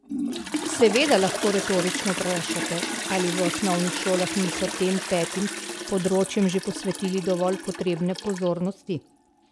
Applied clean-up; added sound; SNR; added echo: none; Toilet flush; 5 dB; none.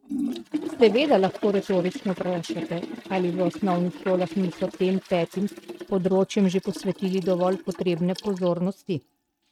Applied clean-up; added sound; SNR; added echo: neural mask model RNNoise.